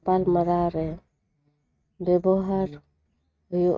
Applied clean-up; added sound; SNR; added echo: neural mask model RNNoise.